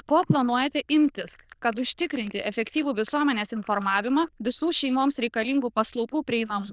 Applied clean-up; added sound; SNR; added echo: neural diffusion model UNIVERSE++.